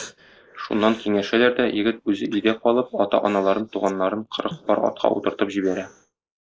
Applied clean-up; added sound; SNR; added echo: neural mask model Resemble Enhance denoiser.